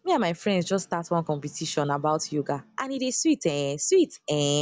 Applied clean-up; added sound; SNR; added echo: none; none; none; none.